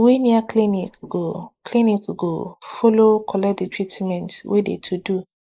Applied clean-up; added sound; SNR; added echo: neural mask model Resemble Enhance denoiser.